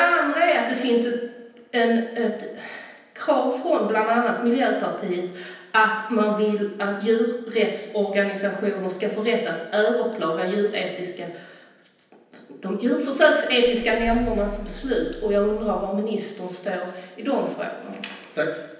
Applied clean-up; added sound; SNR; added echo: none; Engine starting / Car; 12 dB; reverberation time 0.9 s.